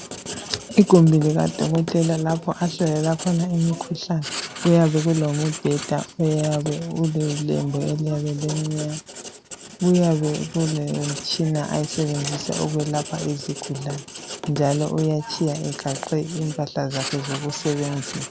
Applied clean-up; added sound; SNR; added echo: none; Writing; 12 dB; none.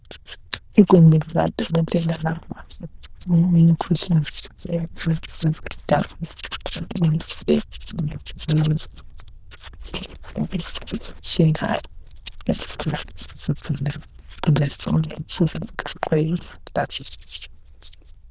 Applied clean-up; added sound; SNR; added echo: neural diffusion model UNIVERSE++.